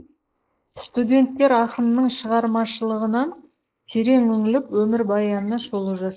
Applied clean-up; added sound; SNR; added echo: neural mask model Resemble Enhance denoiser.